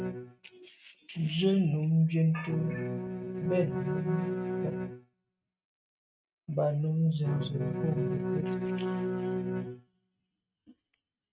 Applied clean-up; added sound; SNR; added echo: neural mask model RNNoise.